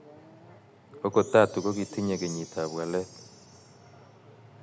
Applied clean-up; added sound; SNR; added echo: none; Chime; 19 dB; none.